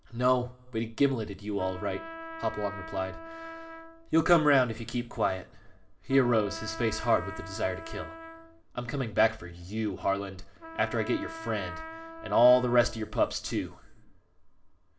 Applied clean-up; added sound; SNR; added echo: none; Trumpet; 15 dB; reverberation time 0.4 s.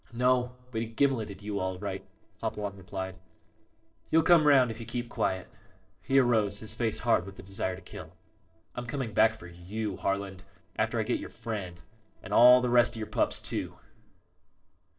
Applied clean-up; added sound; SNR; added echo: neural separator model SepFormer DNS4.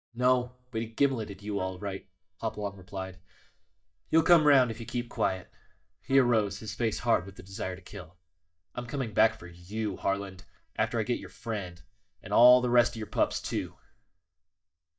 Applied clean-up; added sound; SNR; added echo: neural mask model DeepFilterNet 3.